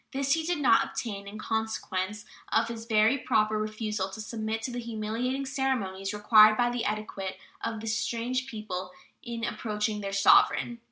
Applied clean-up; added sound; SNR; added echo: none; none; none; none.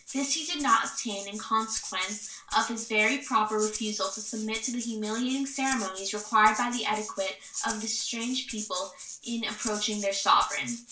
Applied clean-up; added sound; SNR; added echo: none; Rattle (instrument); 11 dB; reverberation time 0.2 s.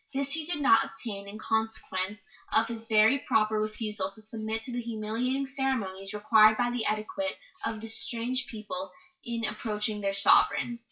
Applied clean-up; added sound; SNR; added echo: classical method WPE with log-MMSE.